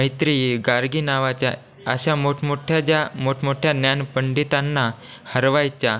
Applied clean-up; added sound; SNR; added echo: none; none; none; none.